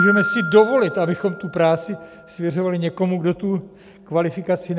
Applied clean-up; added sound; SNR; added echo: none; Piano; 9 dB; none.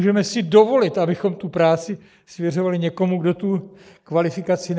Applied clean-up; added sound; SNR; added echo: neural mask model Resemble Enhance denoiser.